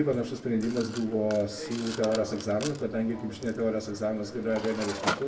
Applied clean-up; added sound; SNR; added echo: none; Mechanisms; 10 dB; reverberation time 0.3 s.